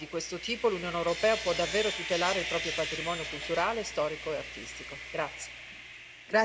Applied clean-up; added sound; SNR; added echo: none; Sawing; 7 dB; reverberation time 0.7 s.